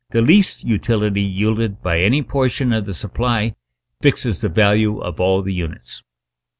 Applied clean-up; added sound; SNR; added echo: none; none; none; none.